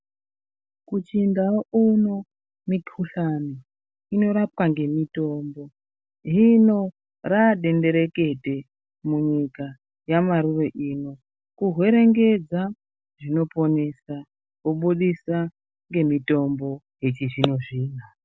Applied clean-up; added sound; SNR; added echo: none; none; none; none.